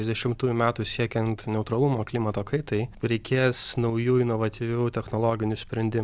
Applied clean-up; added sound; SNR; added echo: none; none; none; none.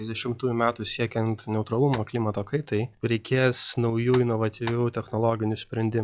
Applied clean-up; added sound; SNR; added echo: classical method log-MMSE.